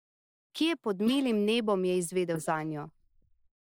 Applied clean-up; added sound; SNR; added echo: neural mask model Resemble Enhance denoiser.